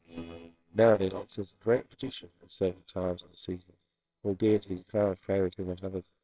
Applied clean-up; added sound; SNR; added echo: neural separator model SepFormer WHAMR!.